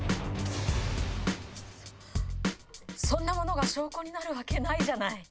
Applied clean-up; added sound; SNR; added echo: none; Drum / Drum kit; 0 dB; none.